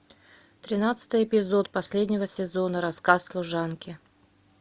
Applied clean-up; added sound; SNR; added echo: none; none; none; none.